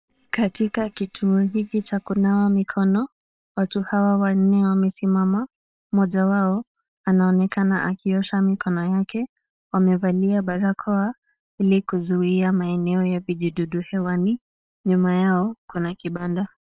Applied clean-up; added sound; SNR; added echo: neural separator model SepFormer WHAM!.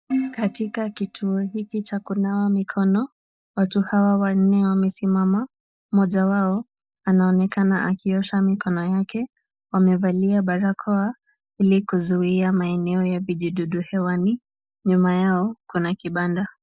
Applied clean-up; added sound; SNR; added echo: neural mask model DeepFilterNet 3.